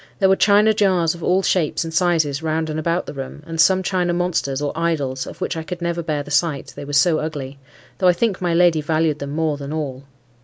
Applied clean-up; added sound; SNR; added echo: none; none; none; none.